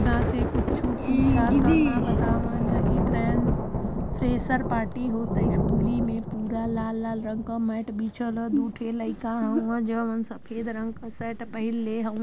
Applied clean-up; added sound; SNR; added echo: none; Thunder; 1 dB; none.